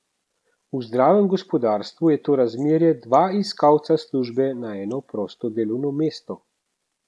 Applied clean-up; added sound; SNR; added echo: none; none; none; none.